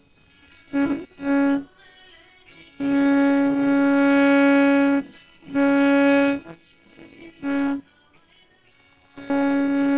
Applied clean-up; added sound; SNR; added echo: neural separator model SepFormer WHAMR!.